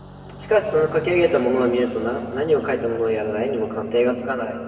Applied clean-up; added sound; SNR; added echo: none; Car passing by; 12 dB; reverberation time 2.0 s.